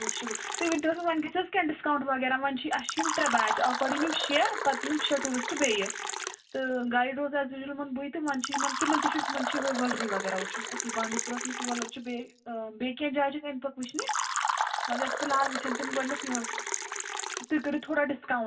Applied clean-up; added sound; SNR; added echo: none; Fill (with liquid); 3 dB; reverberation time 0.2 s.